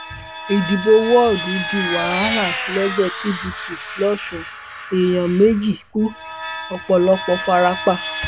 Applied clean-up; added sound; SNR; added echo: none; Vehicle; 7 dB; none.